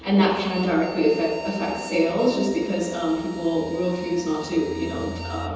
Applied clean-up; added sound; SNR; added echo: none; Bowed string instrument; 16 dB; reverberation time 1.1 s.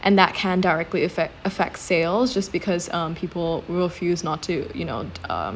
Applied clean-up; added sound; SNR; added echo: none; none; none; none.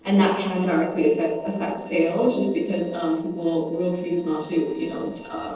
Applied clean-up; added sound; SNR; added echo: neural separator model SepFormer DNS4.